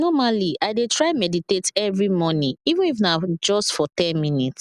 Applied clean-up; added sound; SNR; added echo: none; none; none; none.